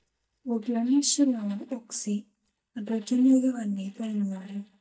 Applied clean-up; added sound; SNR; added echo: neural mask model DeepFilterNet 3.